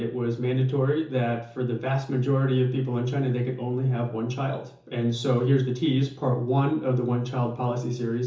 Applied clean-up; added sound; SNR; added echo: none; none; none; reverberation time 0.7 s.